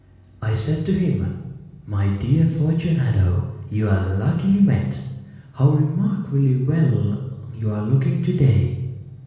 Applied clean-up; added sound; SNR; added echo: none; none; none; reverberation time 1.1 s.